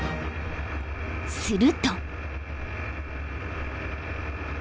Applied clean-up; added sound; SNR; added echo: none; Walk, footsteps; 19 dB; none.